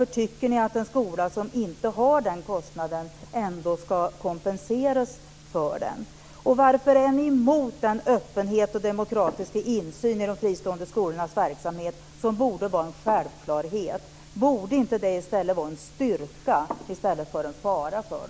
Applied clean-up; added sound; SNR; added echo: none; none; none; none.